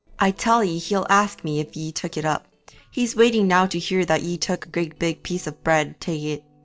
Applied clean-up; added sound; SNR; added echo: neural separator model SepFormer DNS4.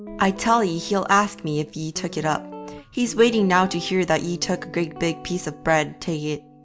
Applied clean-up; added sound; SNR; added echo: none; Guitar; 16 dB; none.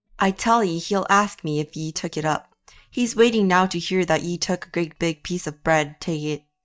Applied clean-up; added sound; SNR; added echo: neural mask model DeepFilterNet 3.